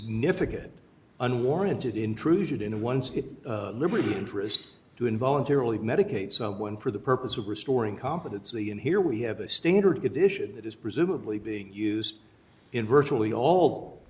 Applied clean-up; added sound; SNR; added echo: none; none; none; none.